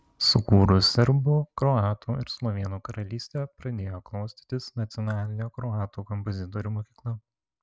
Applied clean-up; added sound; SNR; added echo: none; none; none; none.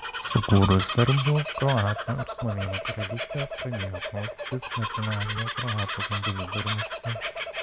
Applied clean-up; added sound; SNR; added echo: none; Bird vocalization, bird call, bird song; 5 dB; none.